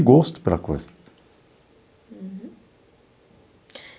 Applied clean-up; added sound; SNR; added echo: none; none; none; none.